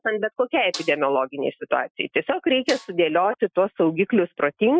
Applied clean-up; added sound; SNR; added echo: classical method Wiener filter.